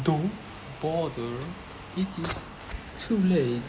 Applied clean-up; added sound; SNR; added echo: none; none; none; none.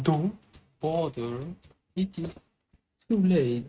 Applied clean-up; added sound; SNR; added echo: neural mask model RNNoise.